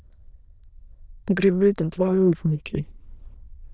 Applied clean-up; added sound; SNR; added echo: neural diffusion model UNIVERSE++.